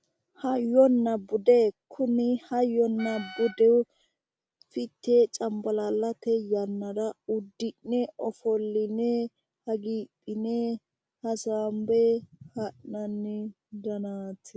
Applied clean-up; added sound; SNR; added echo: none; Wind instrument, woodwind instrument; 17 dB; none.